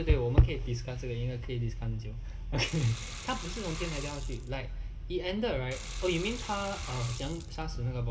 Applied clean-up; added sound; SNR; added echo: none; Sink (filling or washing) / Water; 13 dB; reverberation time 1.6 s.